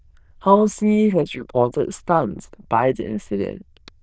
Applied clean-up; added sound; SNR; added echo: neural diffusion model UNIVERSE++.